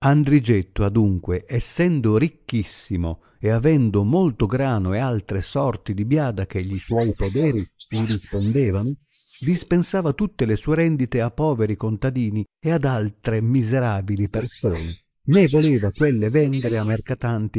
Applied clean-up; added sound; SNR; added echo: neural mask model Resemble Enhance denoiser.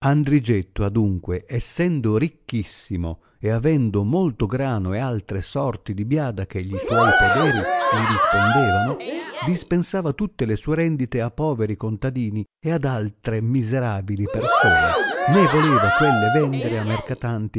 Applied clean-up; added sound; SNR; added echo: none; Cheering; -2 dB; none.